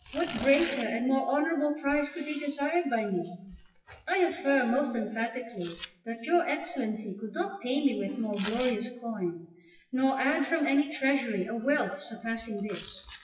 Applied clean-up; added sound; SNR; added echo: classical method WPE with log-MMSE.